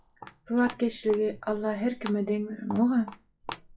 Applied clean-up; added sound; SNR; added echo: classical method WPE with log-MMSE.